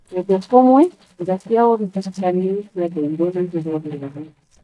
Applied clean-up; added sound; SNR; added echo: neural mask model DeepFilterNet 3.